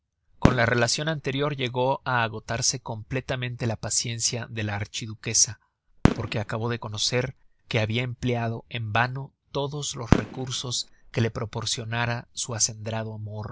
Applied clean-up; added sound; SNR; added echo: none; Fireworks; 4 dB; none.